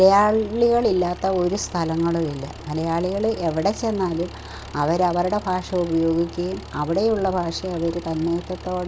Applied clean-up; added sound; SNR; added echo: none; Engine; 17 dB; none.